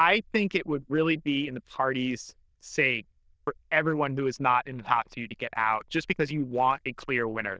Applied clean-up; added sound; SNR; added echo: neural diffusion model UNIVERSE++.